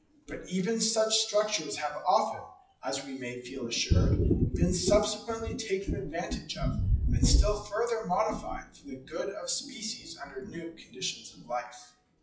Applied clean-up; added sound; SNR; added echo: classical method WPE with log-MMSE.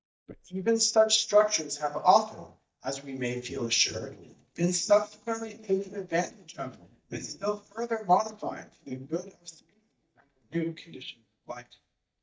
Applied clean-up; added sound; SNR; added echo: neural mask model DeepFilterNet 3.